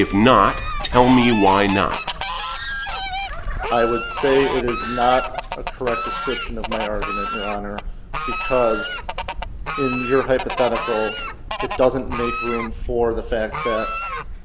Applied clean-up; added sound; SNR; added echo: none; Fowl; 6 dB; none.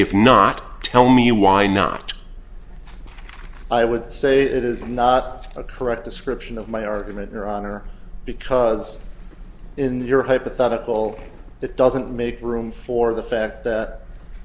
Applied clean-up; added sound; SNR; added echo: none; none; none; none.